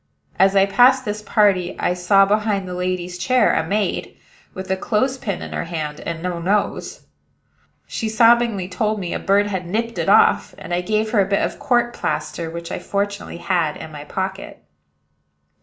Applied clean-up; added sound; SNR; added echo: none; none; none; none.